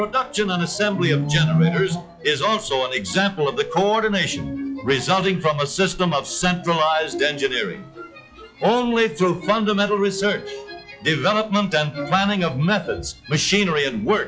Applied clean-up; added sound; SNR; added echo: classical method log-MMSE.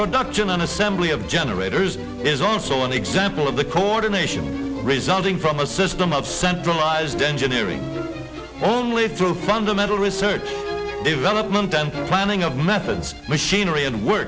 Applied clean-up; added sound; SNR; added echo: none; none; none; none.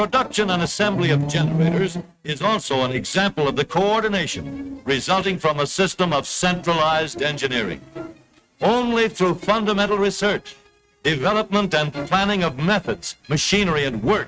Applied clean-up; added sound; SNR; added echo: neural mask model RNNoise.